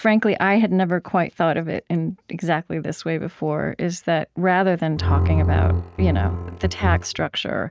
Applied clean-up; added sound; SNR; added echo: neural mask model RNNoise.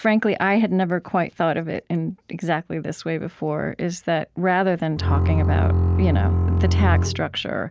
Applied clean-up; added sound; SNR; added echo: none; Bowed string instrument; -4 dB; none.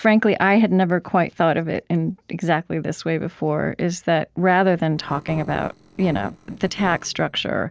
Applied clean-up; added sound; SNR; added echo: neural separator model SepFormer DNS4.